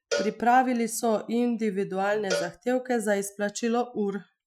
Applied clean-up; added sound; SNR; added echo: classical method Wiener filter.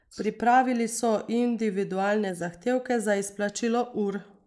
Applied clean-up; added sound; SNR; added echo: neural mask model Resemble Enhance denoiser.